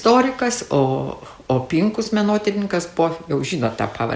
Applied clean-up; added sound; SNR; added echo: none; none; none; none.